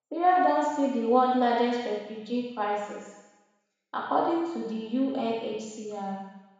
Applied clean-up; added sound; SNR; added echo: none; none; none; reverberation time 1.1 s.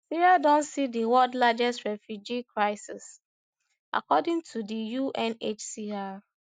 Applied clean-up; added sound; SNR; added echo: none; none; none; none.